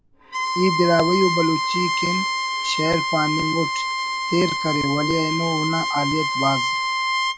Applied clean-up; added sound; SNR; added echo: none; Bowed string instrument; 0 dB; none.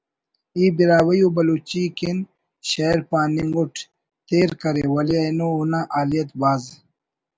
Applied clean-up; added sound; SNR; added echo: none; none; none; none.